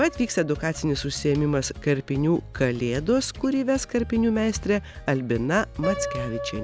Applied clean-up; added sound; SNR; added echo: none; Piano; 14 dB; none.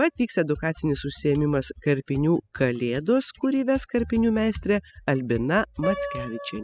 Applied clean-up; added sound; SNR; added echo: classical method spectral subtraction.